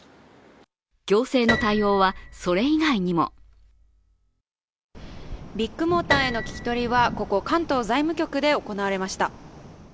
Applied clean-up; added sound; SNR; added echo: none; Piano; 9 dB; none.